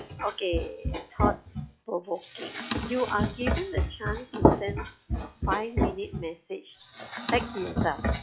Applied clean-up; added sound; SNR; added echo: classical method log-MMSE.